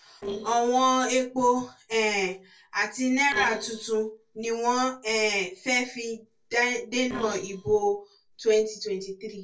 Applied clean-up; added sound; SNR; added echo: neural separator model SepFormer DNS4.